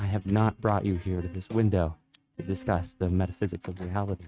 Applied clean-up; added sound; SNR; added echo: neural mask model RNNoise.